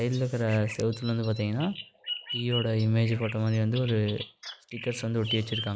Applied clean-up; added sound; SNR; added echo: none; Bird vocalization, bird call, bird song; 12 dB; none.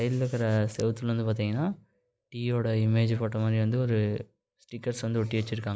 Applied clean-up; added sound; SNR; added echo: none; none; none; none.